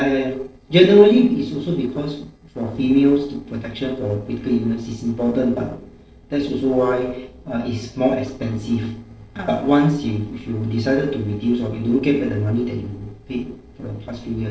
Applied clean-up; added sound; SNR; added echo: neural separator model SepFormer DNS4.